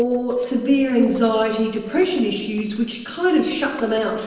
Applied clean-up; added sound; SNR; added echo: neural separator model SepFormer DNS4.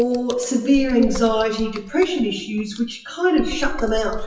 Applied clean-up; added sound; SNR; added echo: classical method WPE with log-MMSE.